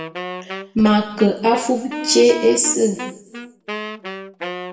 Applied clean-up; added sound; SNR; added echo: none; Wind instrument, woodwind instrument; 11 dB; reverberation time 0.8 s.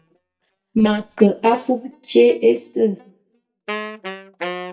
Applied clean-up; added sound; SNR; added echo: neural mask model DeepFilterNet 3.